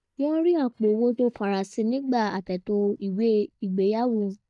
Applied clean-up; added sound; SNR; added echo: neural mask model DeepFilterNet 3.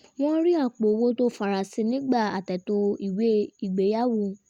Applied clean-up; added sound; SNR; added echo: none; none; none; none.